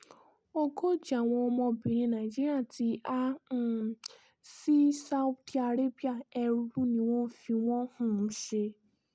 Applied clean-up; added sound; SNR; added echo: none; none; none; none.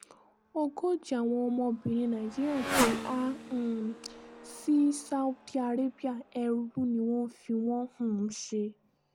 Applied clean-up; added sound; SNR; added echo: none; Motorcycle; 8 dB; none.